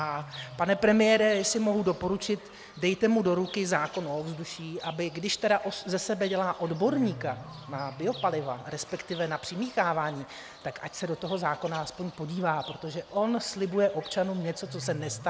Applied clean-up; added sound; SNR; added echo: none; Bird / Fowl; 17 dB; none.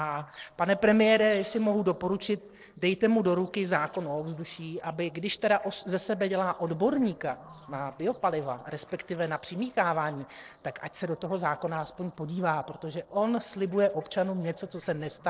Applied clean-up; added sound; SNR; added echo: neural separator model SepFormer DNS4.